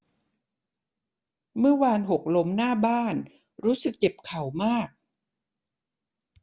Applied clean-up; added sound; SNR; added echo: none; none; none; none.